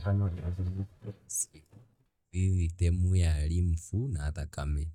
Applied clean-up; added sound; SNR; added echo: neural mask model DeepFilterNet 3.